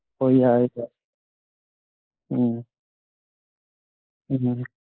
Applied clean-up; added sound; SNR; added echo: neural mask model Resemble Enhance denoiser.